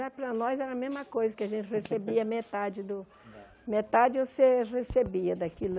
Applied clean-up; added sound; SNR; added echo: none; none; none; none.